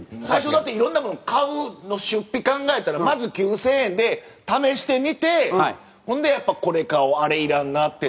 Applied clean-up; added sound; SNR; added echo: none; none; none; none.